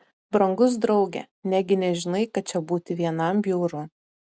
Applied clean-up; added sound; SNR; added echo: none; none; none; none.